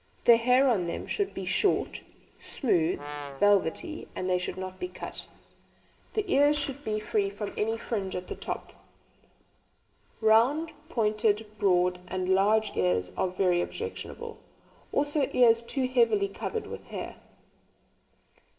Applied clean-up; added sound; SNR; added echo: none; Brass instrument; 10 dB; reverberation time 0.5 s.